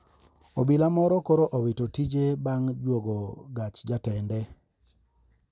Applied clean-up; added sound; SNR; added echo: none; none; none; none.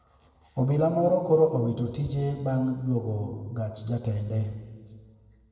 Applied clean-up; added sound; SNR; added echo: none; none; none; reverberation time 1.8 s.